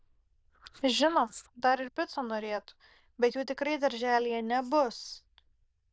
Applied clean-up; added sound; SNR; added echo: neural diffusion model UNIVERSE++.